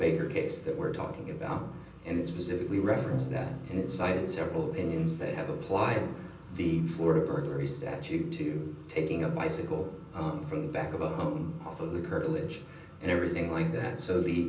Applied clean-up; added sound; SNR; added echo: none; Bowed string instrument; 11 dB; reverberation time 0.6 s.